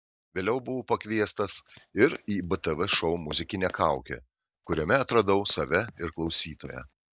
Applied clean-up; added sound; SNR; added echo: neural mask model DeepFilterNet 3.